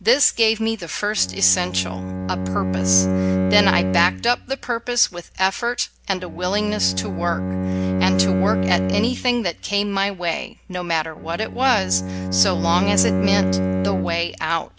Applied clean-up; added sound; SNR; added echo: none; Bowed string instrument; 2 dB; none.